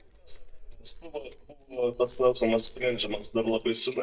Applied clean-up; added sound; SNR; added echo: neural mask model DeepFilterNet 3.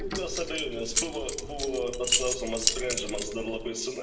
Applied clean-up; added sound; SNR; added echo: none; Keys jangling; -1 dB; reverberation time 0.8 s.